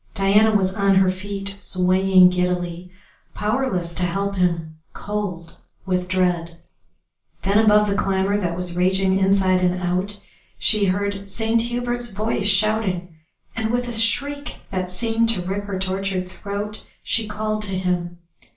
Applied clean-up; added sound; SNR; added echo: none; none; none; reverberation time 0.3 s.